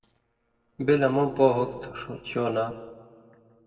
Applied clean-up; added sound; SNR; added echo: neural separator model SepFormer DNS4.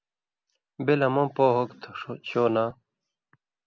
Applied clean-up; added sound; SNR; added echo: none; none; none; none.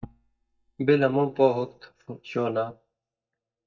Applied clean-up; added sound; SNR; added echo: neural mask model DeepFilterNet 3.